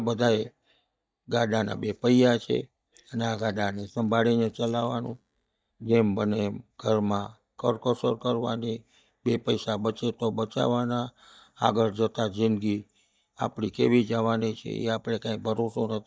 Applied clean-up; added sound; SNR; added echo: neural mask model DeepFilterNet 3.